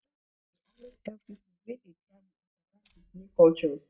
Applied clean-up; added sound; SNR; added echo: neural mask model DeepFilterNet 3.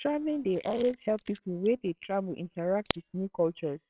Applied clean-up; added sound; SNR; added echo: neural separator model SepFormer WHAMR!.